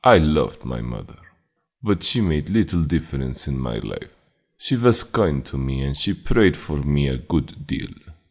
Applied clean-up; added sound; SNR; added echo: none; none; none; none.